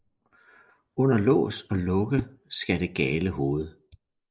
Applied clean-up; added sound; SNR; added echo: neural mask model Resemble Enhance denoiser.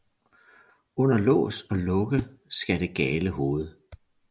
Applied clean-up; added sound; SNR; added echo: none; Whoosh, swoosh, swish; 15 dB; none.